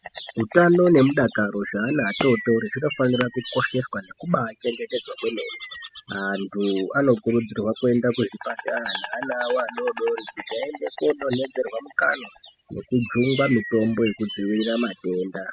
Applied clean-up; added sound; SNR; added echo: classical method spectral subtraction.